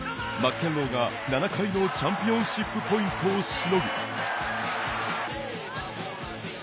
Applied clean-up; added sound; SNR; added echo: none; none; none; none.